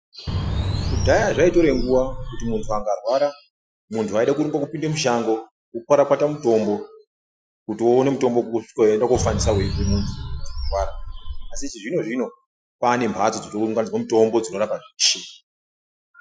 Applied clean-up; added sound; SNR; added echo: classical method Wiener filter.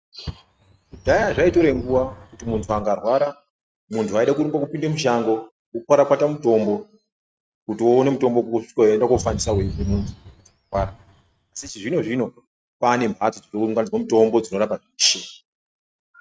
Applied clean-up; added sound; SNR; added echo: neural mask model RNNoise.